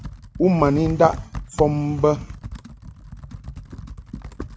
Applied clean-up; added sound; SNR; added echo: none; Computer keyboard; 12 dB; none.